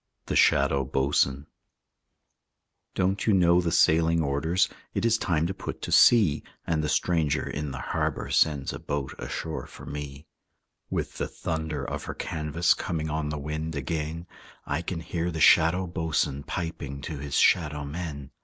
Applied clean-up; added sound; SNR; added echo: none; none; none; none.